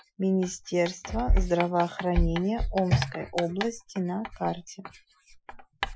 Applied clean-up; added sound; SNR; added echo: classical method Wiener filter.